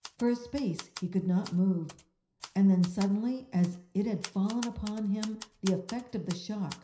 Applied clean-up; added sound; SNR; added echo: none; Typewriter; 18 dB; reverberation time 0.5 s.